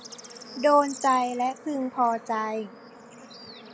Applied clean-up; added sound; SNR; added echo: none; Bird / Insect / Frog; 17 dB; none.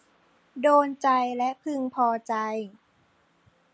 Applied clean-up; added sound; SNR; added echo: none; none; none; none.